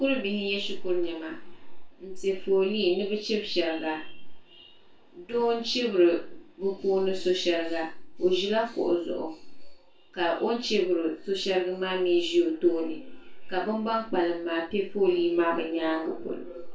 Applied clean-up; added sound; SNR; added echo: none; none; none; reverberation time 0.2 s.